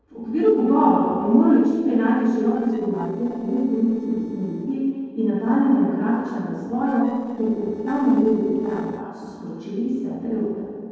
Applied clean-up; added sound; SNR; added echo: neural separator model SepFormer DNS4.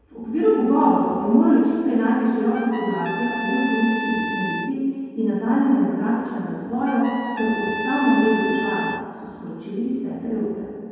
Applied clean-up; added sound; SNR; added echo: none; Trumpet; 9 dB; reverberation time 2.2 s.